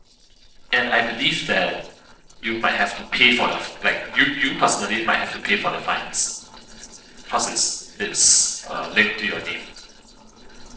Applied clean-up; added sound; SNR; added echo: neural separator model SepFormer DNS4.